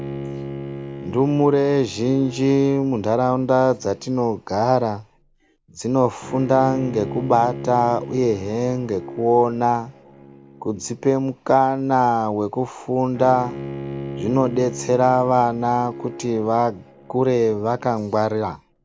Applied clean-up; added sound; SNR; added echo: none; Bowed string instrument; 14 dB; none.